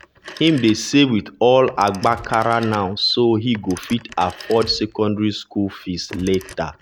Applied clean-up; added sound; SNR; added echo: none; Gunshot, gunfire + Telephone; 20 dB; none.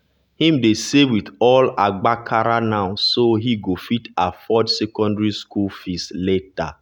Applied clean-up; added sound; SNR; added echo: none; none; none; none.